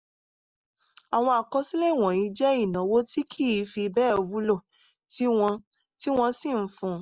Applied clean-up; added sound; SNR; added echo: neural mask model Resemble Enhance denoiser.